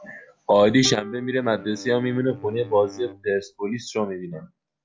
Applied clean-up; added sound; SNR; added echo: none; Wind instrument, woodwind instrument + Plucked string instrument; 17 dB; none.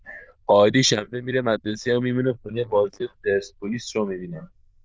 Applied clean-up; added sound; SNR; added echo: neural diffusion model UNIVERSE++.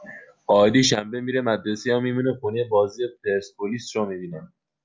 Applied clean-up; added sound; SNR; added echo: none; none; none; none.